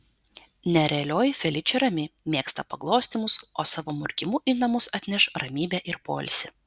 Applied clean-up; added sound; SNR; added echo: none; none; none; none.